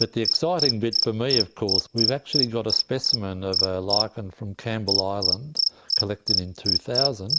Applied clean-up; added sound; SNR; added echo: none; Cricket; -2 dB; none.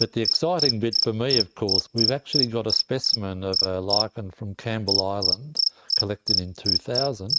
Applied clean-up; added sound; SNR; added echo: neural mask model RNNoise.